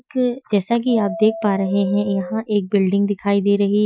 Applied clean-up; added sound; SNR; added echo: classical method Wiener filter.